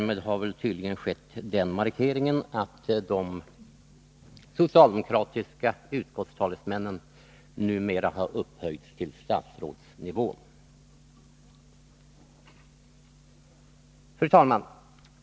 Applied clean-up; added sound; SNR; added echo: none; none; none; none.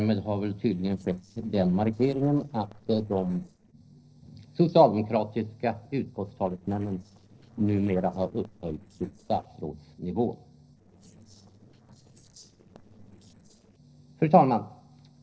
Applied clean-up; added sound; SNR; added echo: neural separator model SepFormer DNS4.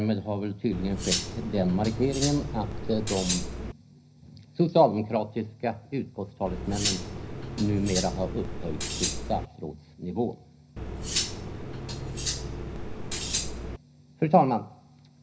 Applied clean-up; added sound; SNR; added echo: none; Cutlery, silverware; 3 dB; reverberation time 0.5 s.